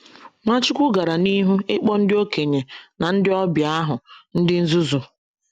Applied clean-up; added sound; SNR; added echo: none; none; none; none.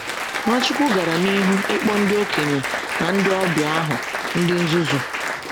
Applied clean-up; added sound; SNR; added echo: none; Applause; 4 dB; none.